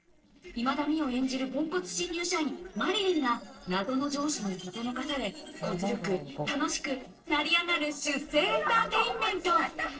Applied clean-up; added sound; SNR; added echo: neural separator model SepFormer DNS4.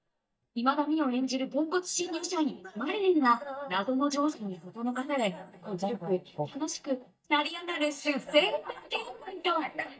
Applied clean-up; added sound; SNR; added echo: neural mask model DeepFilterNet 3.